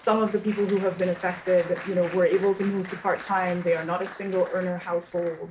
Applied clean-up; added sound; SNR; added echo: none; Applause; 17 dB; none.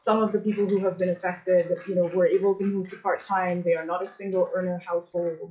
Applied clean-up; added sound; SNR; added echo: classical method log-MMSE.